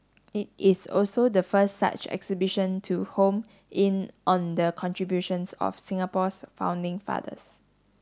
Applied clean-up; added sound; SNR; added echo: none; none; none; none.